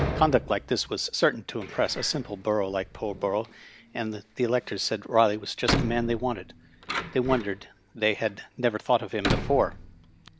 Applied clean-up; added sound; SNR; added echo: none; Door; 7 dB; none.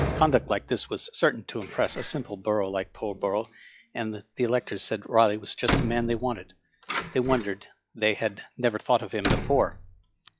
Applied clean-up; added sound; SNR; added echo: classical method log-MMSE.